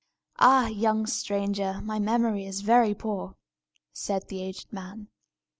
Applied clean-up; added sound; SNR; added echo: none; none; none; none.